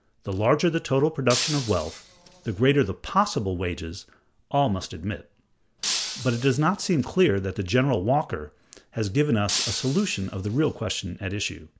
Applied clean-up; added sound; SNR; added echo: none; Shatter; 8 dB; none.